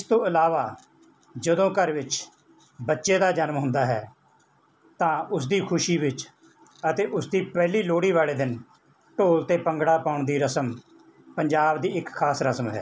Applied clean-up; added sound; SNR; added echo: none; none; none; none.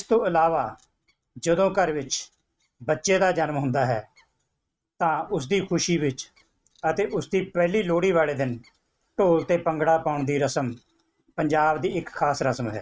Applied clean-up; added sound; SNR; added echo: neural mask model RNNoise.